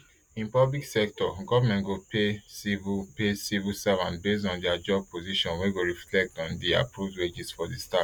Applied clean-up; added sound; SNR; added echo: none; none; none; none.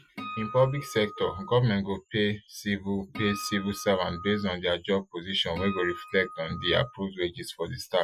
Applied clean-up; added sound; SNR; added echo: classical method Wiener filter.